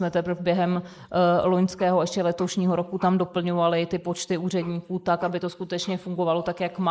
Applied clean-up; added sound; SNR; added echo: neural mask model Resemble Enhance denoiser.